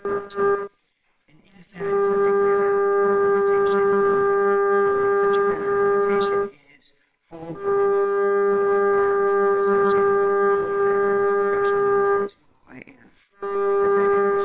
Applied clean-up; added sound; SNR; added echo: neural separator model SepFormer WHAMR!.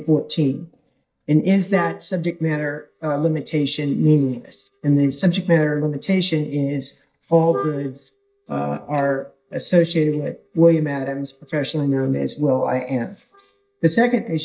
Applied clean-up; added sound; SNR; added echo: neural mask model DeepFilterNet 3.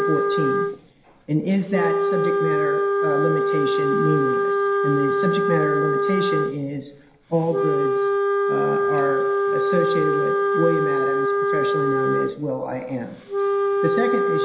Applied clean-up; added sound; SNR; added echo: none; Wind instrument, woodwind instrument; -5 dB; reverberation time 0.9 s.